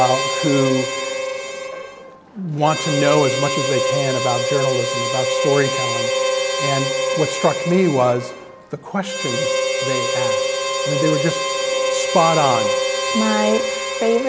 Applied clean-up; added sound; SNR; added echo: none; Harmonica; 0 dB; none.